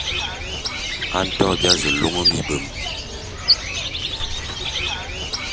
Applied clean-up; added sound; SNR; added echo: none; Bird; -3 dB; none.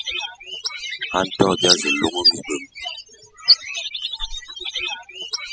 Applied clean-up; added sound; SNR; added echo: classical method spectral subtraction.